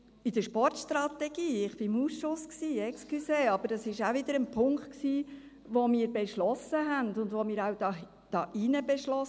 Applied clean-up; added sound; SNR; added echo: none; none; none; none.